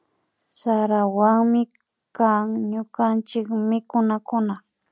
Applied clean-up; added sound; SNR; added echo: none; none; none; none.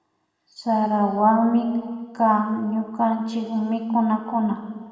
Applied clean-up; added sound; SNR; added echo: none; none; none; reverberation time 1.5 s.